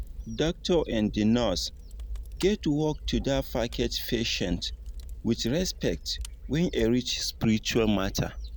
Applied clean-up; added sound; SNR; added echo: none; Fire; 10 dB; none.